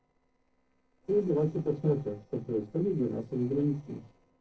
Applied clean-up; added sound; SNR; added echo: neural separator model SepFormer DNS4.